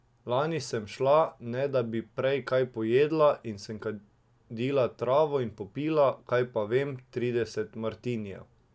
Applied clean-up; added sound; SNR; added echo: none; none; none; none.